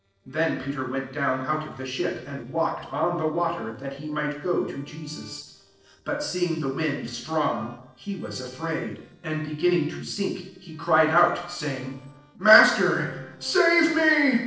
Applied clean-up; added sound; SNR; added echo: neural separator model SepFormer DNS4.